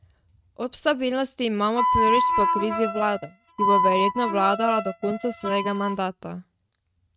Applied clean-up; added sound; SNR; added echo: neural mask model RNNoise.